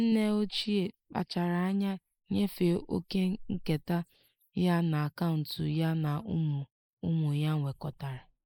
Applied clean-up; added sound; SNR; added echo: neural mask model Resemble Enhance denoiser.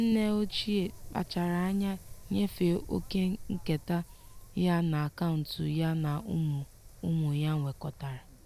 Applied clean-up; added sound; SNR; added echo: none; Wind; 16 dB; none.